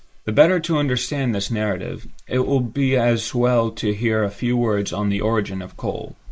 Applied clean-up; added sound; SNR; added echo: neural mask model Resemble Enhance denoiser.